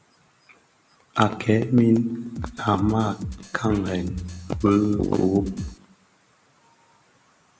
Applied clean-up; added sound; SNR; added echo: none; Drum kit; 11 dB; none.